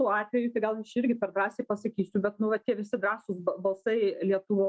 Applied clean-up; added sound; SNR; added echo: none; none; none; none.